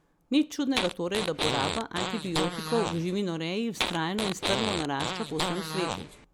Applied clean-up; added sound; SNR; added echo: none; Fart; 2 dB; none.